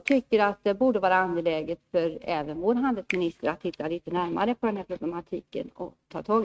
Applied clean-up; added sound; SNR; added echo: neural mask model RNNoise.